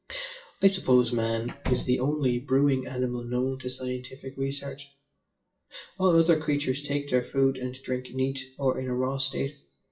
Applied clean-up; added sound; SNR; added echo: classical method WPE with log-MMSE.